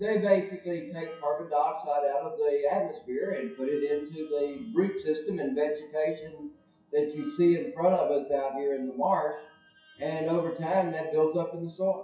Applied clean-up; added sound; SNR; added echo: classical method WPE with log-MMSE.